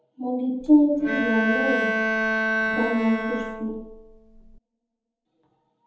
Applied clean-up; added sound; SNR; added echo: none; Bowed string instrument; 1 dB; reverberation time 1.1 s.